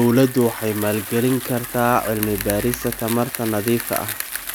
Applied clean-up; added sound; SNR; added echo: none; Bicycle; 10 dB; none.